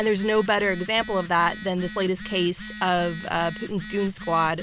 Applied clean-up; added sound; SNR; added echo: none; Telephone; 13 dB; none.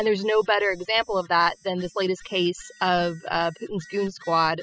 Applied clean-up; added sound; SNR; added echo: classical method spectral subtraction.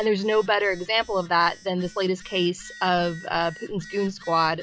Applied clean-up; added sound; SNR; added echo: classical method log-MMSE.